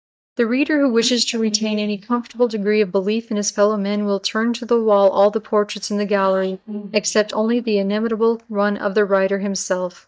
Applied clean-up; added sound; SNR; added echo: neural mask model DeepFilterNet 3.